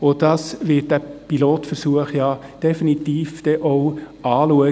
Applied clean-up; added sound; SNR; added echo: none; none; none; none.